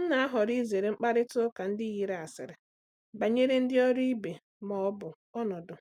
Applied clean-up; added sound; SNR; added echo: none; none; none; none.